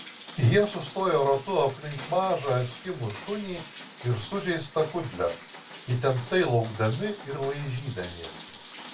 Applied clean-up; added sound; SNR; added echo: none; Rain; 14 dB; reverberation time 0.2 s.